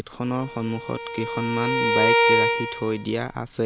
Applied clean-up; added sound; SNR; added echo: none; Bowed string instrument; -3 dB; none.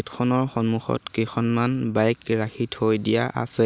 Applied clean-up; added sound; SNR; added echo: none; none; none; none.